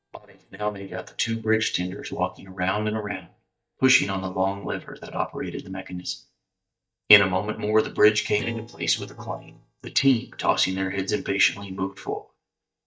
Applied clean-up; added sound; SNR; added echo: neural mask model DeepFilterNet 3.